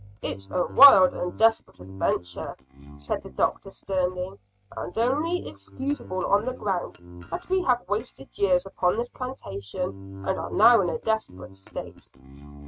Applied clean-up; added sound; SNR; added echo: neural mask model RNNoise.